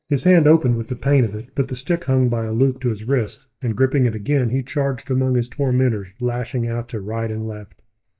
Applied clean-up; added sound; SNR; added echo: neural mask model DeepFilterNet 3.